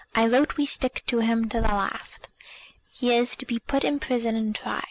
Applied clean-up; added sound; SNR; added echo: none; none; none; none.